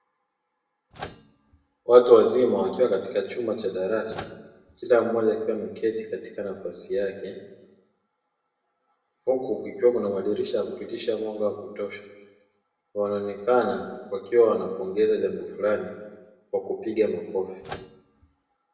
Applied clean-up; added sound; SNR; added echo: none; Microwave oven; 18 dB; reverberation time 1.0 s.